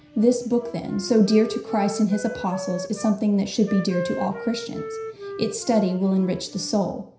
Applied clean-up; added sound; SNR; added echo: none; Wind instrument, woodwind instrument; 12 dB; reverberation time 0.5 s.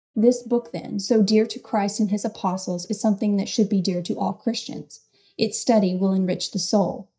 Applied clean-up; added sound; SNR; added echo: neural mask model DeepFilterNet 3.